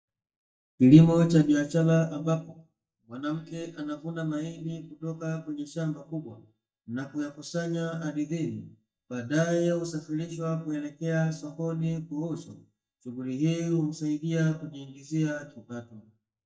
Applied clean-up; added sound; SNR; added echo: neural mask model DeepFilterNet 3.